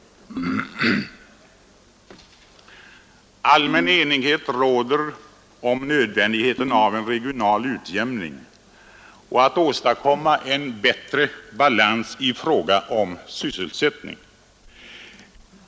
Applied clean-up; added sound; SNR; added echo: none; Ringtone; 9 dB; none.